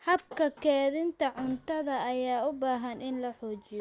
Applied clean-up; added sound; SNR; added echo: none; Thump, thud; 20 dB; none.